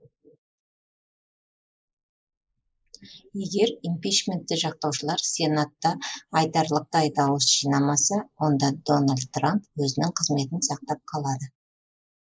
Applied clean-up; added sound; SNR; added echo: neural mask model Resemble Enhance denoiser.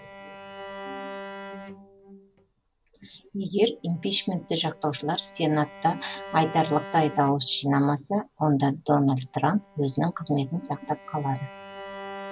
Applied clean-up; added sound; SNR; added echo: none; Bowed string instrument; 16 dB; none.